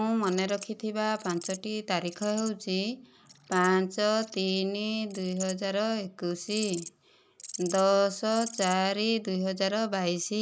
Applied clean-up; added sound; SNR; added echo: neural mask model Resemble Enhance denoiser.